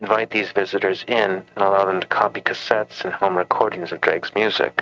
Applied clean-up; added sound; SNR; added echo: neural mask model RNNoise.